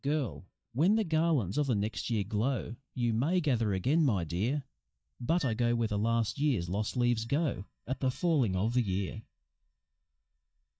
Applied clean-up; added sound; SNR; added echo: neural mask model DeepFilterNet 3.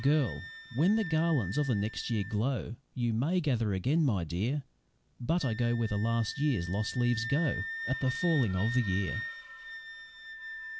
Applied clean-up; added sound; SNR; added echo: none; Wind instrument, woodwind instrument; 12 dB; none.